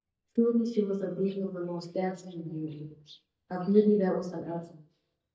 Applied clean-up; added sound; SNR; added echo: neural mask model DeepFilterNet 3.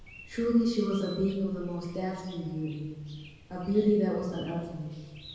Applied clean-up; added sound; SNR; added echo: none; Chirp, tweet; 20 dB; reverberation time 1.2 s.